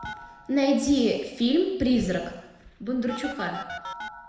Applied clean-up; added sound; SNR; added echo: none; Telephone; 15 dB; reverberation time 1.0 s.